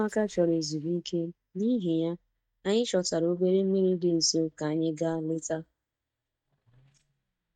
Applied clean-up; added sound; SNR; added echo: neural mask model DeepFilterNet 3.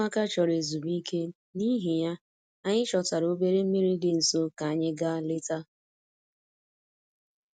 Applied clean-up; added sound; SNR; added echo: none; none; none; none.